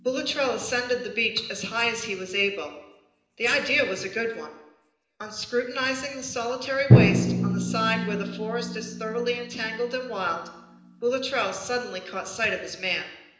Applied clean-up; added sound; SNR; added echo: none; Drum; 1 dB; reverberation time 0.9 s.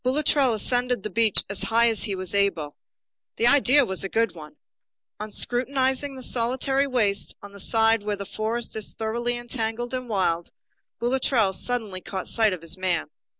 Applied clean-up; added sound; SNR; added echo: none; none; none; none.